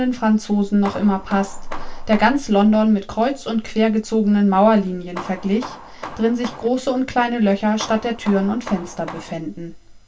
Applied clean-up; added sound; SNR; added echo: none; Hammer; 16 dB; reverberation time 0.2 s.